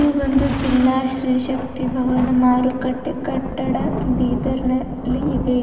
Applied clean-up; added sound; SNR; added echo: none; Thunder; 7 dB; reverberation time 2.9 s.